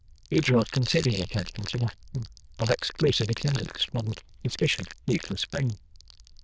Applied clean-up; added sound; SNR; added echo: neural diffusion model UNIVERSE++.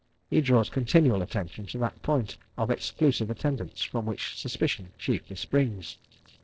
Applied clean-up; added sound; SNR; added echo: neural separator model SepFormer DNS4.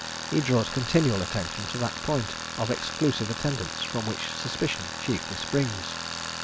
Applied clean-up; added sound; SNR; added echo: none; Tools; 6 dB; none.